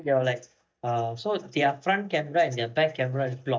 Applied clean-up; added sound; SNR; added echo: neural mask model DeepFilterNet 3.